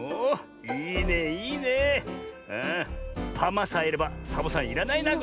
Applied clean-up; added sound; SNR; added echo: none; none; none; none.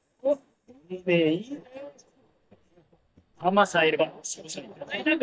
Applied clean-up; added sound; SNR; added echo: neural mask model DeepFilterNet 3.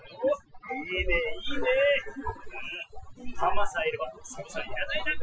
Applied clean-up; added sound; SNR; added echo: classical method Wiener filter.